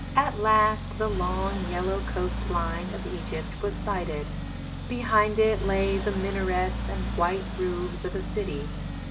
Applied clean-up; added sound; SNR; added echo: none; Accelerating, revving, vroom; 3 dB; none.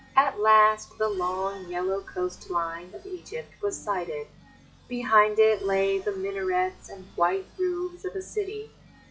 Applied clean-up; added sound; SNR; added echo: classical method log-MMSE.